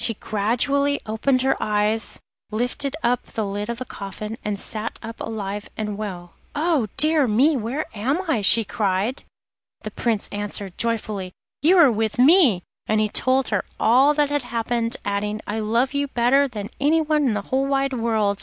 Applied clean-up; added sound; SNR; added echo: none; none; none; none.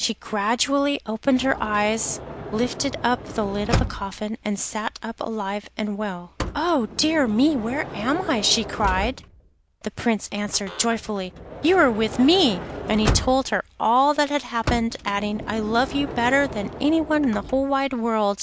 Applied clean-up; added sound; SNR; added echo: none; Sliding door / Motor vehicle (road); 10 dB; none.